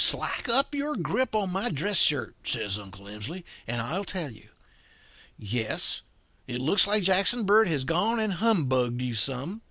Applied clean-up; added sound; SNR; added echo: none; none; none; none.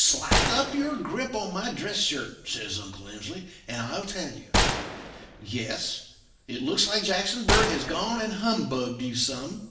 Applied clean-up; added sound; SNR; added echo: none; Gunshot, gunfire; 0 dB; reverberation time 0.9 s.